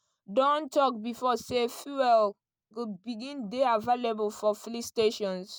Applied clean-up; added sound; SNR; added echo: none; none; none; none.